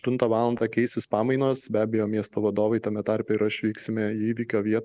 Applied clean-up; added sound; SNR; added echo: none; none; none; none.